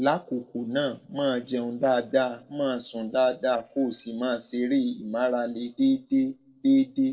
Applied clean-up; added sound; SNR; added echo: neural separator model SepFormer DNS4.